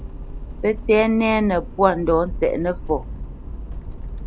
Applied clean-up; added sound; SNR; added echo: none; Accelerating, revving, vroom; 9 dB; none.